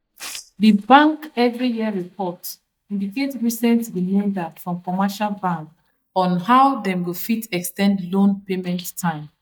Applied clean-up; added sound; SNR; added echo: neural mask model DeepFilterNet 3.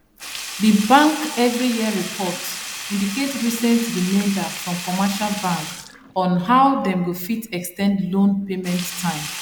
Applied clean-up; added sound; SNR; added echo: none; Sink (filling or washing); 11 dB; none.